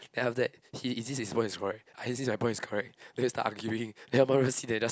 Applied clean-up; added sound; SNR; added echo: none; none; none; none.